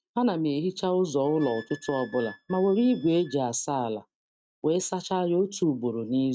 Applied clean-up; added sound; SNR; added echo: neural mask model RNNoise.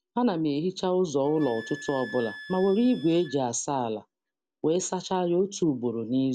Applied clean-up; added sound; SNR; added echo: none; Wind instrument, woodwind instrument; 18 dB; none.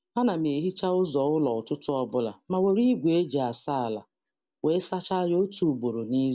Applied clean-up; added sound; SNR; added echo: none; none; none; none.